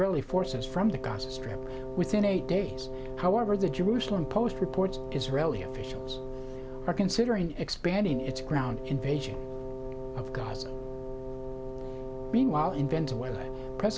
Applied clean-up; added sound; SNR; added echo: none; Wind instrument, woodwind instrument; 8 dB; none.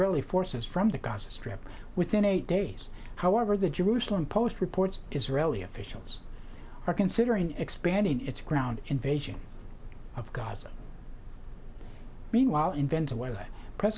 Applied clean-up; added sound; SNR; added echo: none; none; none; none.